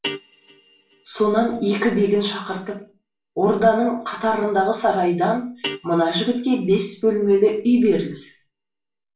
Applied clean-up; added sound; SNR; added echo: none; Guitar; 18 dB; reverberation time 0.3 s.